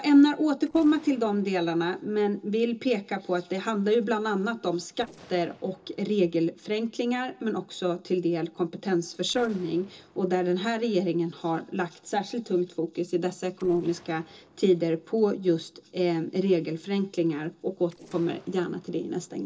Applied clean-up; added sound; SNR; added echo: neural separator model SepFormer DNS4.